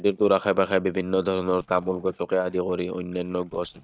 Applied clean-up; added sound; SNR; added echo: neural mask model DeepFilterNet 3.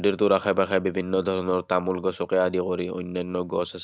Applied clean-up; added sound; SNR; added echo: none; none; none; none.